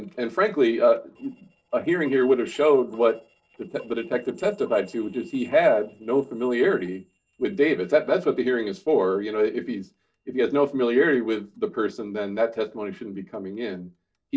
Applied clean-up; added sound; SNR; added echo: neural separator model SepFormer DNS4.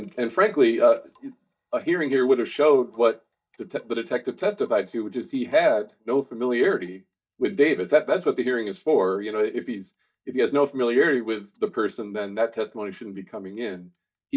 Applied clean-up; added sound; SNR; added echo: neural mask model DeepFilterNet 3.